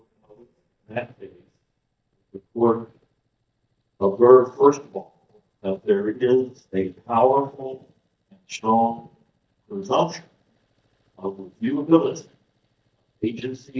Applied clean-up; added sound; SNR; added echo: neural mask model DeepFilterNet 3.